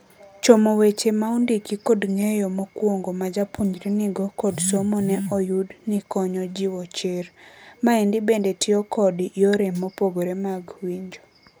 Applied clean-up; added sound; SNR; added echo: none; none; none; none.